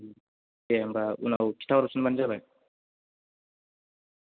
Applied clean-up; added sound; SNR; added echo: none; none; none; none.